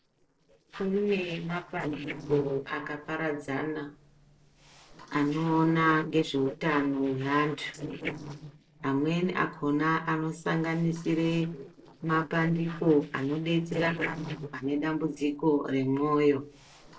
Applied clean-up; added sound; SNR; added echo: neural separator model SepFormer DNS4.